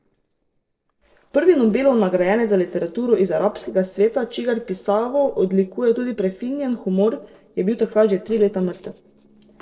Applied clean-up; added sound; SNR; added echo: neural separator model SepFormer DNS4.